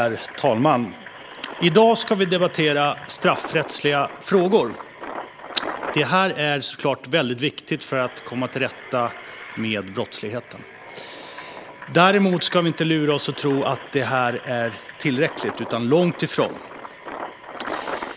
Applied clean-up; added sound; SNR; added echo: none; Engine; 14 dB; none.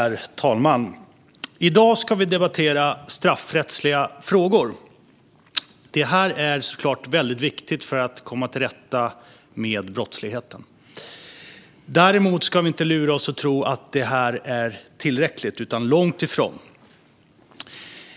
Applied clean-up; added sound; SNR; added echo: none; none; none; none.